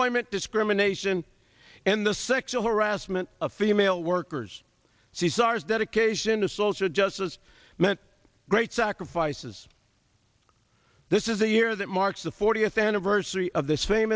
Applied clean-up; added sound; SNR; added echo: none; none; none; none.